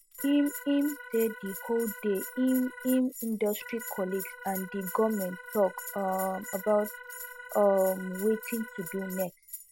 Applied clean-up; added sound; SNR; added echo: none; Organ + Bell; 12 dB; none.